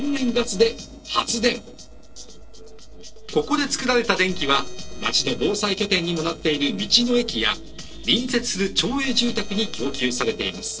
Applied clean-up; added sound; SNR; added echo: neural separator model SepFormer DNS4.